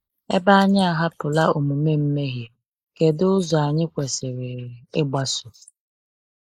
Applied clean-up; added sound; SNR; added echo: neural mask model Resemble Enhance denoiser.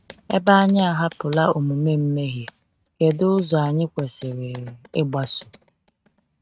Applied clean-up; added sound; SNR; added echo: neural mask model RNNoise.